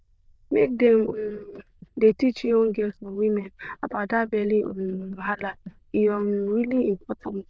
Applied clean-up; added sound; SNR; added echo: neural diffusion model UNIVERSE++.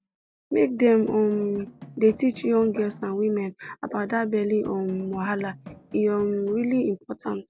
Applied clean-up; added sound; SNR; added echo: none; Drum; 20 dB; none.